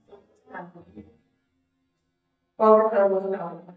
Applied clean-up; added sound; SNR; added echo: neural mask model DeepFilterNet 3.